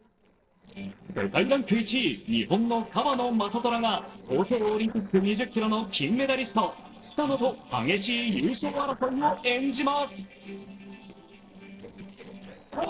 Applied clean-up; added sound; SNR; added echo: neural separator model SepFormer DNS4.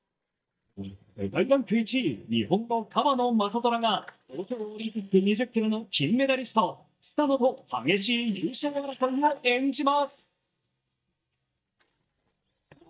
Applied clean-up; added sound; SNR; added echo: neural mask model DeepFilterNet 3.